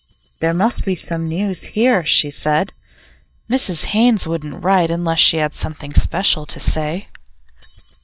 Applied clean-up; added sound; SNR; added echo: neural mask model DeepFilterNet 3.